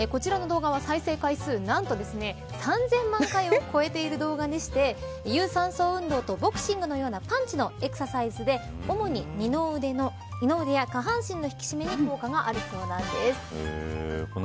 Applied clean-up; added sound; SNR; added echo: none; none; none; none.